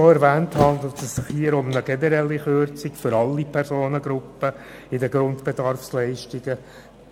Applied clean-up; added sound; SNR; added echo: none; Thump, thud; 11 dB; none.